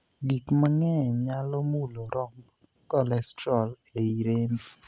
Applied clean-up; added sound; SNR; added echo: none; none; none; none.